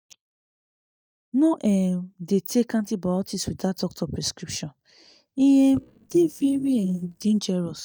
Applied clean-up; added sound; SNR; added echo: neural mask model DeepFilterNet 3.